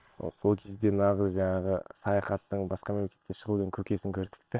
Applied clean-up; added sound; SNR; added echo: neural separator model SepFormer WHAM!.